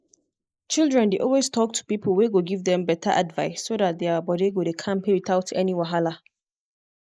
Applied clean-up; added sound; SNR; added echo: neural mask model Resemble Enhance denoiser.